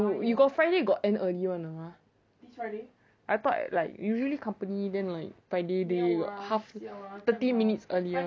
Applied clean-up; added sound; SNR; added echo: none; none; none; none.